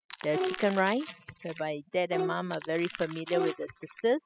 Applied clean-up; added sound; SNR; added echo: classical method spectral subtraction.